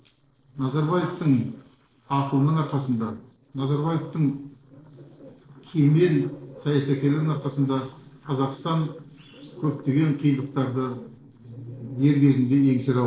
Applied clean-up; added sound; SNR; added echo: neural separator model SepFormer DNS4.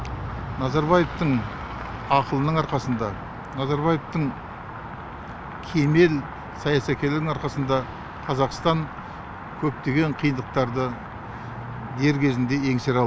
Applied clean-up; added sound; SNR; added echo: none; none; none; none.